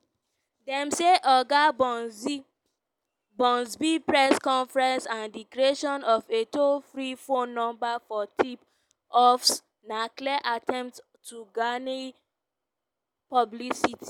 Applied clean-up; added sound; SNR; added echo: none; none; none; none.